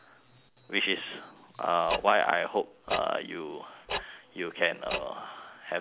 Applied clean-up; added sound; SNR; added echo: none; Tick-tock; 9 dB; none.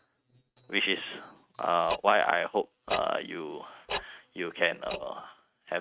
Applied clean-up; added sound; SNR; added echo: neural mask model RNNoise.